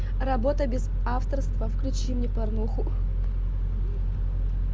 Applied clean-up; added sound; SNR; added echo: none; none; none; none.